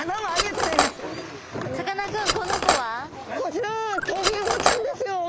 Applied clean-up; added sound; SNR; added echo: none; Cutlery, silverware; -3 dB; none.